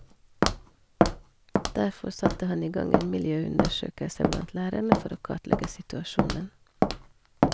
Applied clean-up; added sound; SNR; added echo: none; Walk, footsteps; -3 dB; none.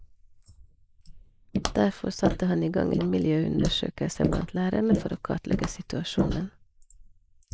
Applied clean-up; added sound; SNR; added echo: neural mask model Resemble Enhance denoiser.